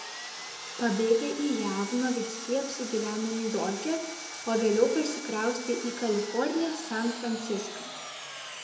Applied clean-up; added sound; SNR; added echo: none; Sawing; 10 dB; reverberation time 0.7 s.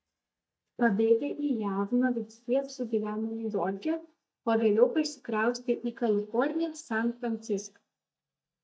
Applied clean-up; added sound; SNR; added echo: neural mask model DeepFilterNet 3.